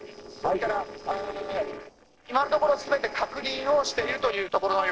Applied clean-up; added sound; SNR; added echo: neural separator model SepFormer DNS4.